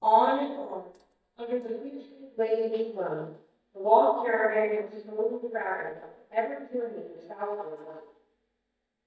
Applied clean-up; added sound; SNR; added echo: neural mask model DeepFilterNet 3.